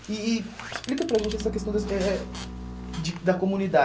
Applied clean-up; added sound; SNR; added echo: none; Bowed string instrument; 10 dB; none.